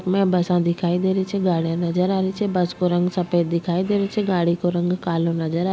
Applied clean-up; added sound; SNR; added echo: none; none; none; none.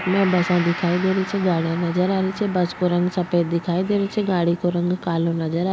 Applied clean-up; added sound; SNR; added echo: none; Gong; 14 dB; none.